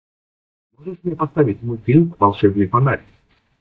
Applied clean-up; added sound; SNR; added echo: neural mask model DeepFilterNet 3.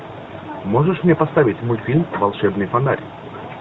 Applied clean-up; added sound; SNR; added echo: none; none; none; none.